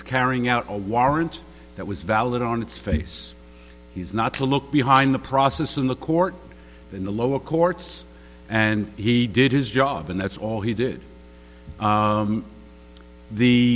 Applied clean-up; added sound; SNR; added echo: none; Camera; 13 dB; none.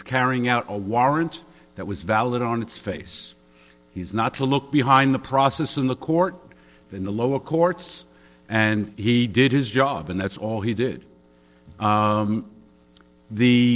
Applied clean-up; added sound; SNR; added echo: neural separator model SepFormer DNS4.